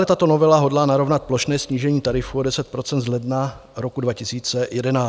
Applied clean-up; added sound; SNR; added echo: none; none; none; none.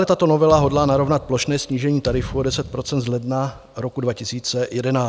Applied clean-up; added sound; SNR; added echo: none; Thump, thud; 14 dB; none.